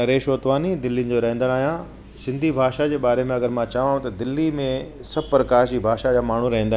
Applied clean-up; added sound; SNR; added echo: none; none; none; none.